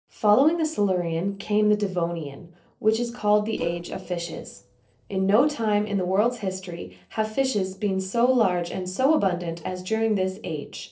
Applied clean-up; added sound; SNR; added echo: neural separator model SepFormer DNS4.